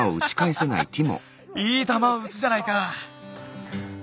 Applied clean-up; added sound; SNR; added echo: none; none; none; none.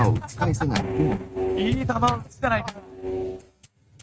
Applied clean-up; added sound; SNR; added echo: neural mask model RNNoise.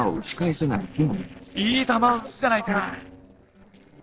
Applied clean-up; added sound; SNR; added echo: neural separator model SepFormer DNS4.